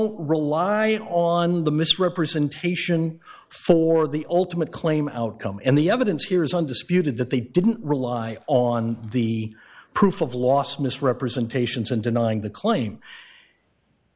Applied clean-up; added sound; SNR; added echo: none; none; none; none.